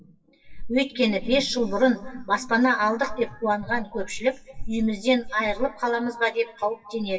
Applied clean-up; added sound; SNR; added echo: classical method WPE with log-MMSE.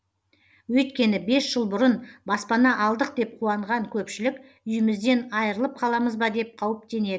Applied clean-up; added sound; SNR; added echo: none; none; none; none.